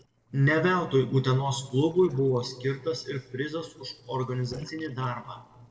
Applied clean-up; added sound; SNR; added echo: neural separator model SepFormer DNS4.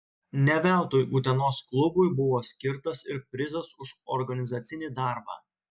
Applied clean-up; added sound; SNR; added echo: none; none; none; none.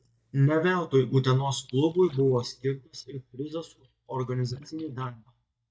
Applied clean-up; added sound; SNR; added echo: neural mask model DeepFilterNet 3.